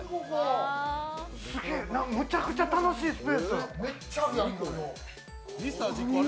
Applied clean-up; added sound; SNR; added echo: none; none; none; none.